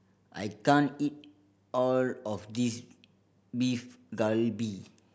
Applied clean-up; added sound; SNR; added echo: none; none; none; none.